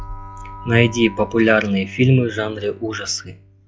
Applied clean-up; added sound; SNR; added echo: classical method log-MMSE.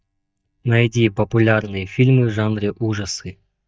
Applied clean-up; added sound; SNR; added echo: neural mask model DeepFilterNet 3.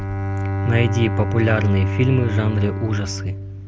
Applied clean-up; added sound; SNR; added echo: none; Bowed string instrument; 2 dB; none.